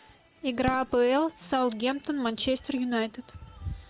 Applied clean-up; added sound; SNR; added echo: none; Fireworks; 18 dB; none.